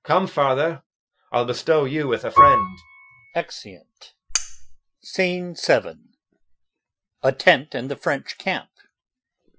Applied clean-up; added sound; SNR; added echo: classical method Wiener filter.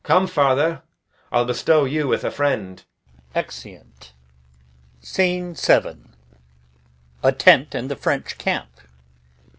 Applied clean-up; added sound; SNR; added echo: none; none; none; none.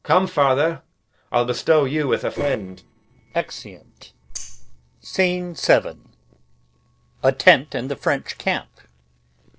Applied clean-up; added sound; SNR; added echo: neural separator model SepFormer DNS4.